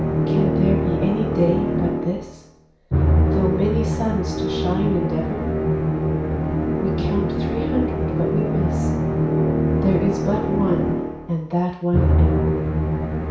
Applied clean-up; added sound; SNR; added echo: none; Musical instrument; -5 dB; reverberation time 0.6 s.